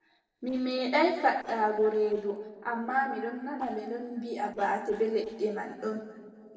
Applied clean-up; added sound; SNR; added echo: neural separator model SepFormer DNS4.